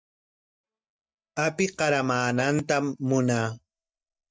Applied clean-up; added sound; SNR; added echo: neural mask model DeepFilterNet 3.